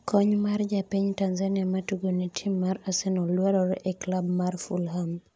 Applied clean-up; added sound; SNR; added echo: none; none; none; none.